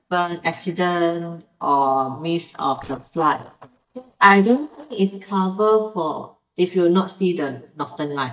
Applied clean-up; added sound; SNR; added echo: neural mask model DeepFilterNet 3.